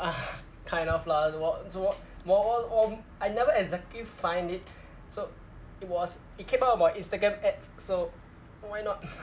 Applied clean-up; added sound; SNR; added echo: none; none; none; none.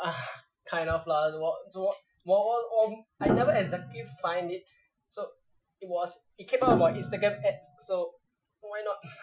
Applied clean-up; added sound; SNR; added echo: classical method Wiener filter.